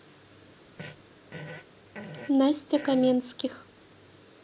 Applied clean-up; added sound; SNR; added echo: none; Fart; 16 dB; none.